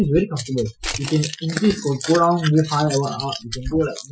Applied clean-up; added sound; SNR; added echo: classical method Wiener filter.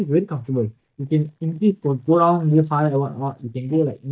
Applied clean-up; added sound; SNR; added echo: neural mask model DeepFilterNet 3.